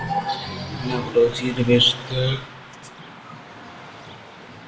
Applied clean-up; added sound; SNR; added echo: none; Car passing by; 14 dB; reverberation time 0.5 s.